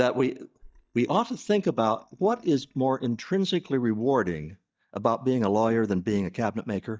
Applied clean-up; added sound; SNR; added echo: neural mask model DeepFilterNet 3.